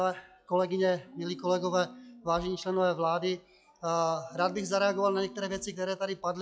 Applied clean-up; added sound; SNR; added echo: classical method log-MMSE.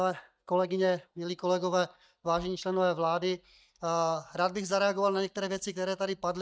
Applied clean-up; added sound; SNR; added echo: neural mask model DeepFilterNet 3.